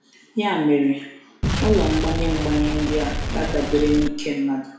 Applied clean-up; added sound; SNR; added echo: none; Explosion; 2 dB; reverberation time 0.6 s.